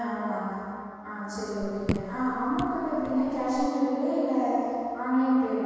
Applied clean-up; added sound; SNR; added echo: none; Raindrop / Drip; 9 dB; reverberation time 2.1 s.